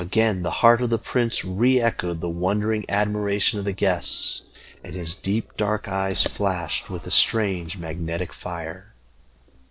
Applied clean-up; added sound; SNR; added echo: neural separator model SepFormer DNS4.